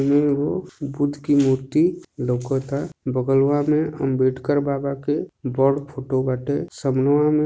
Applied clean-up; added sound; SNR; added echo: none; none; none; none.